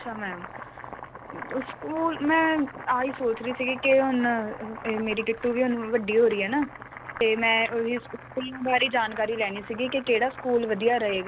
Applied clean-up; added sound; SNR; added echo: none; Boiling; 15 dB; none.